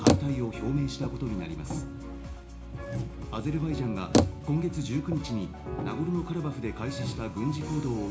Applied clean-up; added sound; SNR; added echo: none; Bicycle; 2 dB; reverberation time 0.4 s.